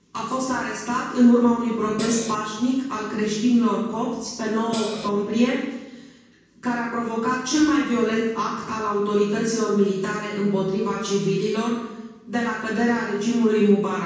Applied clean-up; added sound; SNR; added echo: none; Cymbal; 10 dB; reverberation time 1.2 s.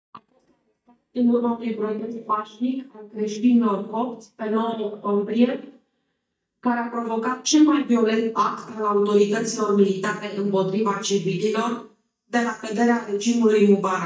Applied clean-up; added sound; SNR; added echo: neural mask model DeepFilterNet 3.